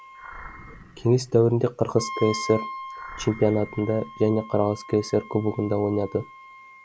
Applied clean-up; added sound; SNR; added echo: none; Wind instrument, woodwind instrument + Animal; 14 dB; none.